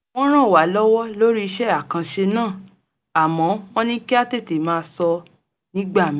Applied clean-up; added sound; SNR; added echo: none; none; none; none.